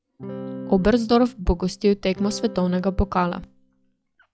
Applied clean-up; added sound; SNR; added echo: classical method log-MMSE.